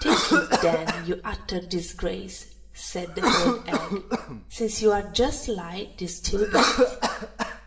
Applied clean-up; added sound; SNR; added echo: none; Cough; -1 dB; reverberation time 0.8 s.